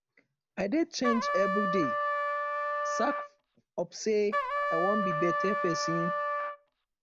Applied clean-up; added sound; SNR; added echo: none; Trumpet; -1 dB; none.